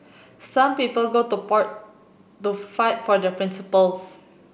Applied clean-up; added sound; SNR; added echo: none; none; none; none.